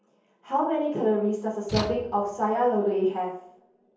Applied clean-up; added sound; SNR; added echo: none; Slam / Tools; 10 dB; reverberation time 0.7 s.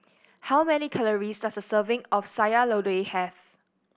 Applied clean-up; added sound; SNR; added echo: none; none; none; none.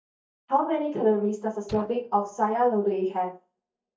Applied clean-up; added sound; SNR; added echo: neural mask model DeepFilterNet 3.